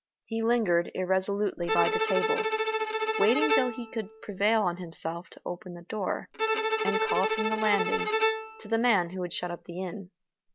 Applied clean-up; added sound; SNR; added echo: none; Bowed string instrument; 0 dB; none.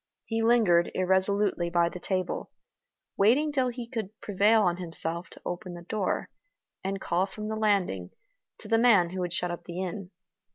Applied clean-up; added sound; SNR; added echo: none; none; none; none.